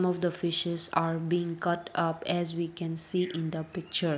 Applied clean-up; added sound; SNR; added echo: none; none; none; none.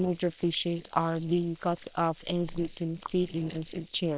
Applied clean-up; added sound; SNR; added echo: neural separator model SepFormer WHAM!.